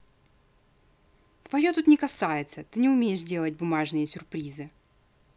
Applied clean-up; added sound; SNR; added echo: none; none; none; none.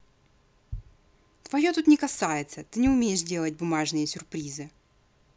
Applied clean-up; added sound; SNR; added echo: none; Bass drum; 19 dB; none.